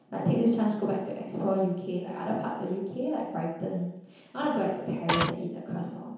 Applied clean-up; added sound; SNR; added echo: none; Printer; -4 dB; reverberation time 0.9 s.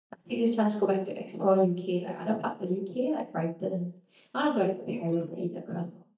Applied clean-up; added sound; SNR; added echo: neural mask model DeepFilterNet 3.